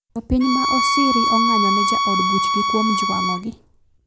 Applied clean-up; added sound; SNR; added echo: none; Bowed string instrument; -3 dB; none.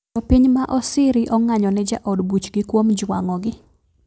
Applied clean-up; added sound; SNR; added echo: none; none; none; none.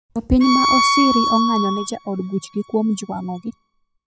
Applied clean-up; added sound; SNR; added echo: classical method spectral subtraction.